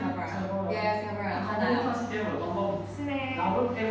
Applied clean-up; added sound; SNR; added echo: none; none; none; reverberation time 0.9 s.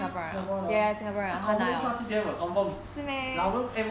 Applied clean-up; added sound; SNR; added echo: none; none; none; none.